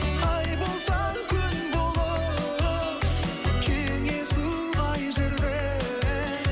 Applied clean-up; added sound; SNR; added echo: none; none; none; none.